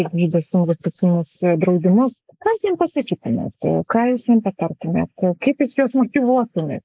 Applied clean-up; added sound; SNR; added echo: neural mask model Resemble Enhance denoiser.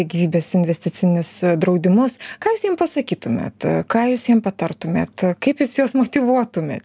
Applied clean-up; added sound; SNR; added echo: none; none; none; none.